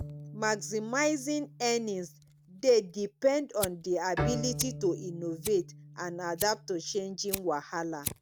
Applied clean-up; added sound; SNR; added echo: none; Fire + Bowed string instrument; 9 dB; none.